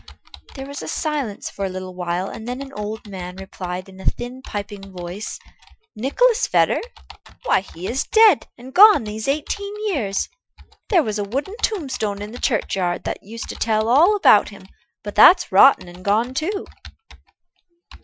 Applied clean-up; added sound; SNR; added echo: classical method Wiener filter.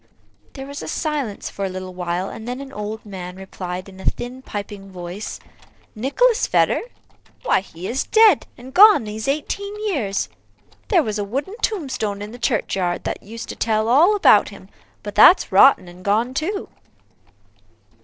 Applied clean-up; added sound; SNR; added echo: neural separator model SepFormer DNS4.